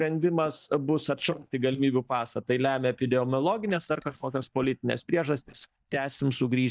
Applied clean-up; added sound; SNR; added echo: neural mask model DeepFilterNet 3.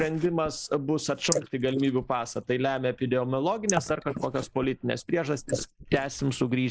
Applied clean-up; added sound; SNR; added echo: neural mask model Resemble Enhance denoiser.